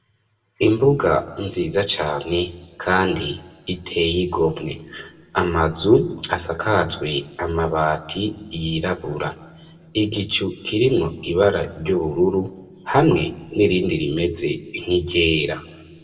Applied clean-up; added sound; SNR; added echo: none; none; none; reverberation time 1.3 s.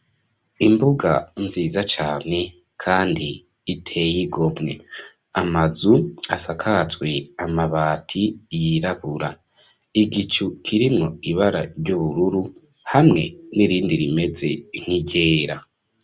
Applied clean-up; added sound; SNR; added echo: none; none; none; none.